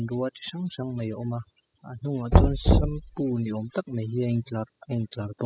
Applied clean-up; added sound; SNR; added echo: classical method spectral subtraction.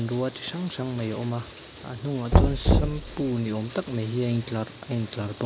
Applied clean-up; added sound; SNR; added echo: none; Knock; -3 dB; none.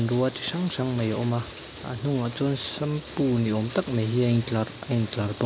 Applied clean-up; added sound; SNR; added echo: none; none; none; none.